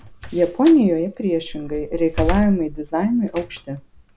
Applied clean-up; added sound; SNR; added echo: none; Slam; 10 dB; none.